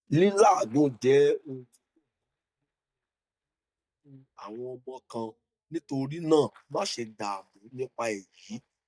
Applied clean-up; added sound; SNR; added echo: neural mask model DeepFilterNet 3.